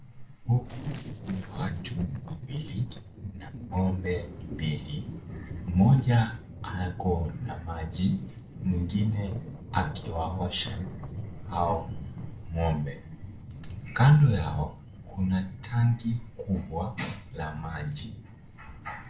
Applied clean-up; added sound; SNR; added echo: neural separator model SepFormer DNS4.